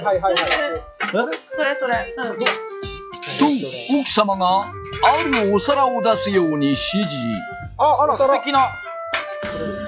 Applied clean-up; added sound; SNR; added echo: classical method log-MMSE.